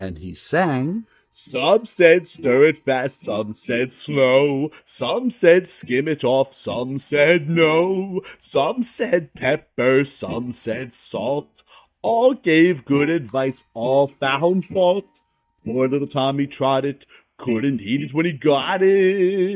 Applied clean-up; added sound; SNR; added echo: neural mask model DeepFilterNet 3.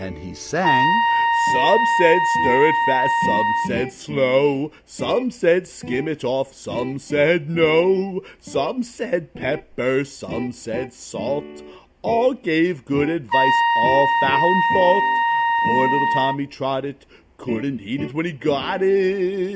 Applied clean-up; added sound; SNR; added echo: none; Trumpet; -3 dB; none.